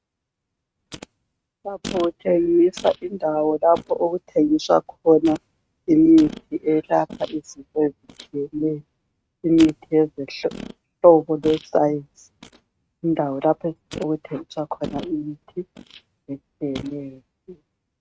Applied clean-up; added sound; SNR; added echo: neural mask model RNNoise.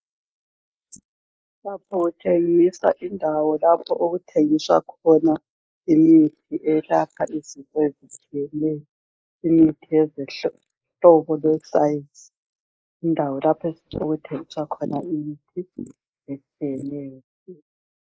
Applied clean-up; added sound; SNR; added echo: neural mask model Resemble Enhance denoiser.